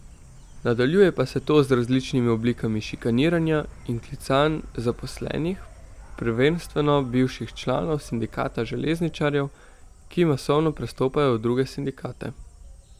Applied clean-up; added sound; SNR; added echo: none; Insect; 19 dB; none.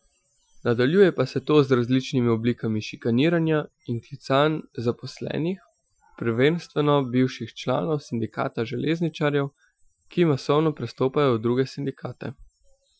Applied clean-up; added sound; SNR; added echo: classical method Wiener filter.